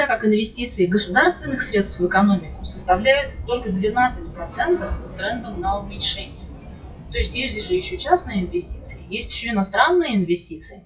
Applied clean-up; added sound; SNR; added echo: classical method WPE with log-MMSE.